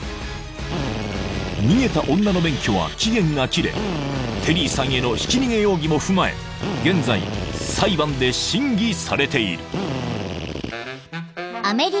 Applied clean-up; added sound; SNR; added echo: none; Drill; 8 dB; none.